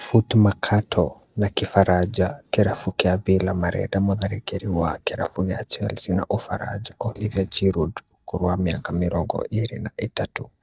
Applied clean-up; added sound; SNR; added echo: neural mask model DeepFilterNet 3.